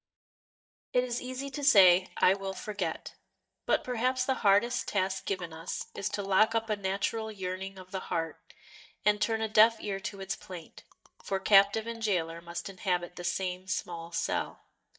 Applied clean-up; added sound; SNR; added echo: neural mask model DeepFilterNet 3.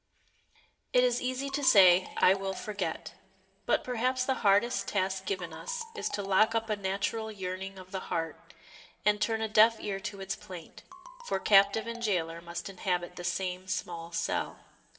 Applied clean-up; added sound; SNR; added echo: none; Marimba, xylophone; 17 dB; reverberation time 1.3 s.